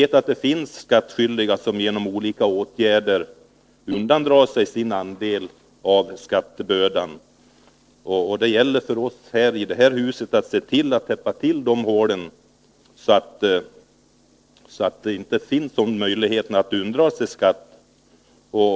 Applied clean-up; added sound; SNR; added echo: neural separator model SepFormer DNS4.